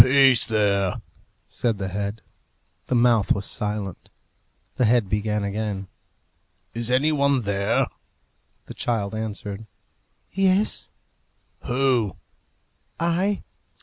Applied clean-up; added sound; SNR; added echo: none; none; none; none.